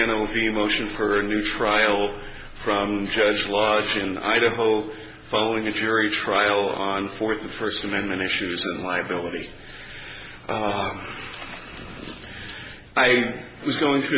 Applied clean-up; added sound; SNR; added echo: none; none; none; none.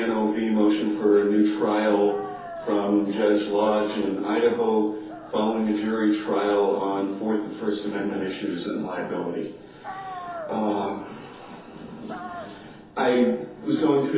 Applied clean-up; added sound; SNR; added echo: none; Dog; 19 dB; reverberation time 0.5 s.